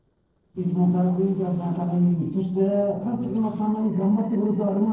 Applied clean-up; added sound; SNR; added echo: neural separator model SepFormer DNS4.